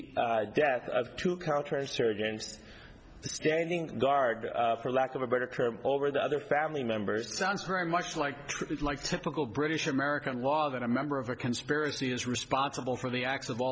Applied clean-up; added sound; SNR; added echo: none; none; none; none.